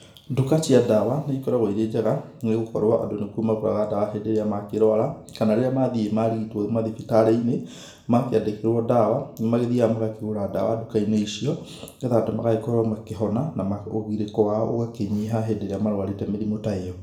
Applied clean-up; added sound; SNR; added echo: none; none; none; reverberation time 0.6 s.